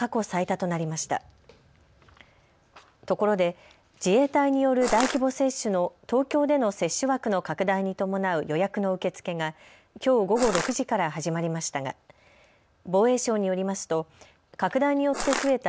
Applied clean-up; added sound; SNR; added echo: none; Crushing; 4 dB; none.